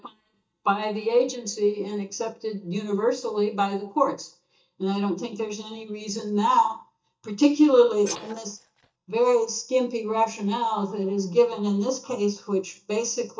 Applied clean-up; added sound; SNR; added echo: neural mask model DeepFilterNet 3.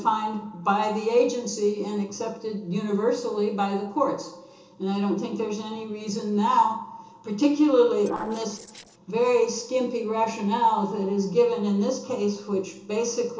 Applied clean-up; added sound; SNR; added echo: neural separator model SepFormer DNS4.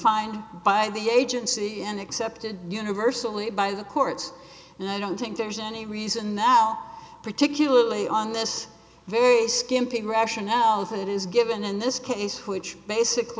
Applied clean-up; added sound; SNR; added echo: none; none; none; none.